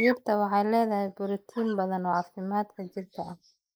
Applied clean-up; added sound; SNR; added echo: neural mask model Resemble Enhance denoiser.